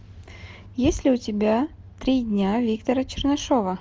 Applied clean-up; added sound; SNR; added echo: none; none; none; none.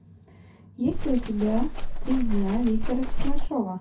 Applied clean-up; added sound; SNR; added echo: none; Livestock, farm animals, working animals; -4 dB; reverberation time 0.3 s.